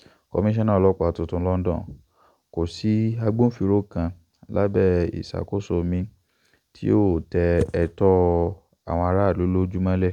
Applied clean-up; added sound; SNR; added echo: none; none; none; none.